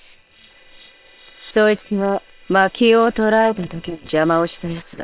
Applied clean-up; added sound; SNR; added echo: neural separator model SepFormer WHAM!.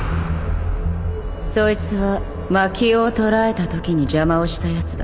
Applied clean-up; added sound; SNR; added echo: none; none; none; none.